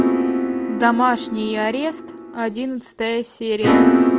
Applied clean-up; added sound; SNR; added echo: none; Piano; -2 dB; none.